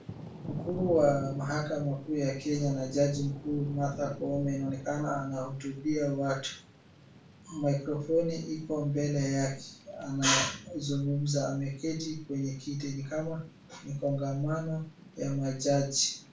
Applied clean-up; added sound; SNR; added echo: none; Thunder / Rain; 15 dB; reverberation time 0.3 s.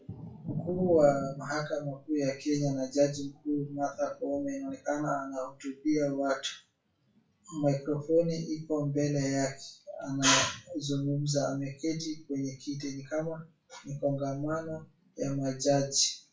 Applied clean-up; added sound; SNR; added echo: classical method WPE with log-MMSE.